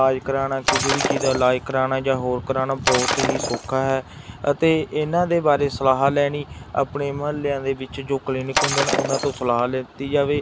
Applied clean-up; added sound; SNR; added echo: none; Shatter; 3 dB; none.